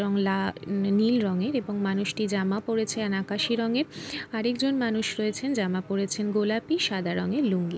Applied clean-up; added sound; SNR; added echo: none; none; none; none.